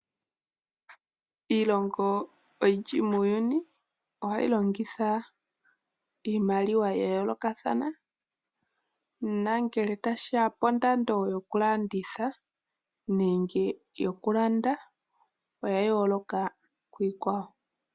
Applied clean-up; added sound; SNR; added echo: none; none; none; none.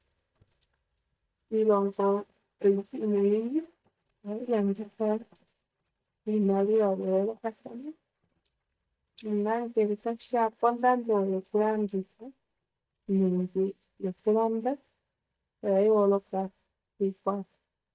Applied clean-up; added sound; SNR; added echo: neural mask model DeepFilterNet 3.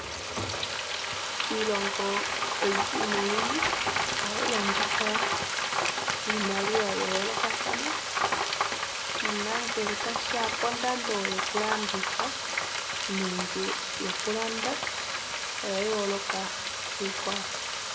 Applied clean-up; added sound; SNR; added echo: none; Frying (food); -4 dB; reverberation time 0.5 s.